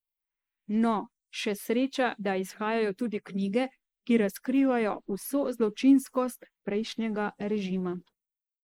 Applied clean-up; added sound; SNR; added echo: neural mask model Resemble Enhance denoiser.